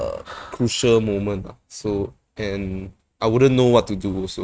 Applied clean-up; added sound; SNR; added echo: neural mask model RNNoise.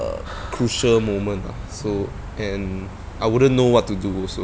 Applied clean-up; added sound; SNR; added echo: none; Breathing; 18 dB; none.